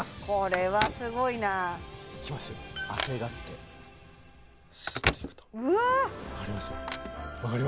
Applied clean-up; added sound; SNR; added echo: none; Telephone; 8 dB; none.